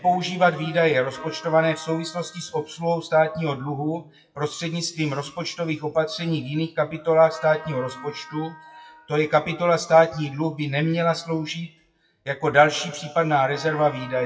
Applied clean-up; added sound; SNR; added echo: classical method WPE with log-MMSE.